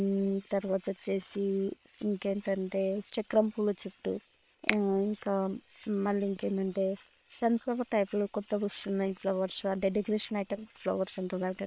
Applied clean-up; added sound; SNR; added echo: neural separator model SepFormer WHAM!.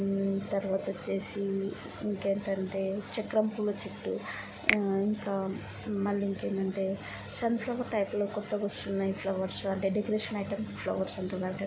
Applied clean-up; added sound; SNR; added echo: none; Finger snapping; 7 dB; none.